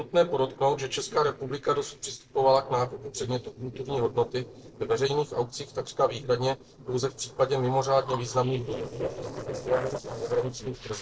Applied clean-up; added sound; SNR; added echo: neural separator model SepFormer DNS4.